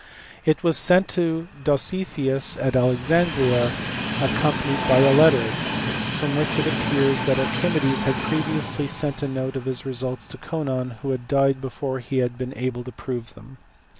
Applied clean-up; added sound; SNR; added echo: none; Train; 6 dB; none.